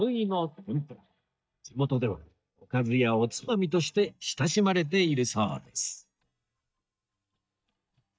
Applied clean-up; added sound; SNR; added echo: neural mask model DeepFilterNet 3.